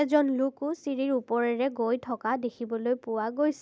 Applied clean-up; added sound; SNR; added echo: none; none; none; none.